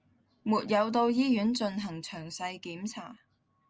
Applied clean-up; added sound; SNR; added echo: none; none; none; none.